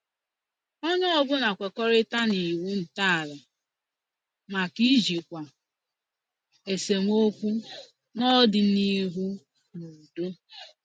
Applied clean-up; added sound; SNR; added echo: none; none; none; none.